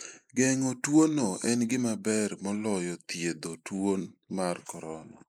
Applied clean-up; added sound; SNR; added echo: neural mask model Resemble Enhance denoiser.